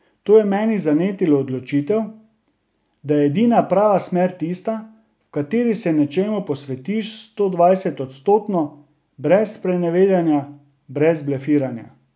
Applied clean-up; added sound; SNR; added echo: none; none; none; none.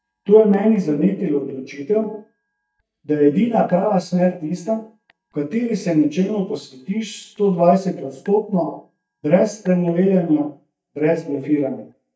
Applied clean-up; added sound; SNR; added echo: neural mask model DeepFilterNet 3.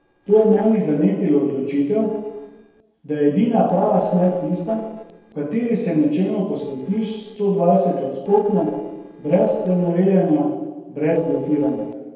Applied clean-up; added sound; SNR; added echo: neural separator model SepFormer DNS4.